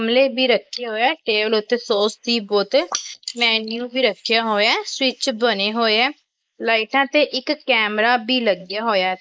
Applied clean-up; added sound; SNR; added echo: neural mask model Resemble Enhance denoiser.